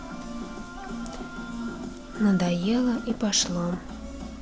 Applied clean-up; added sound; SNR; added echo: none; none; none; none.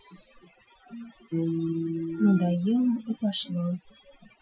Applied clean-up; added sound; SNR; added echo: classical method Wiener filter.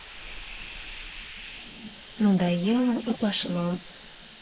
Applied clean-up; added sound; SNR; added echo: neural mask model Resemble Enhance denoiser.